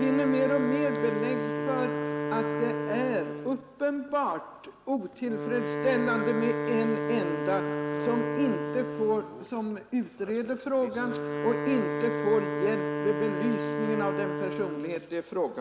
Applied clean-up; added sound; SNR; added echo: none; Wind instrument, woodwind instrument; 2 dB; none.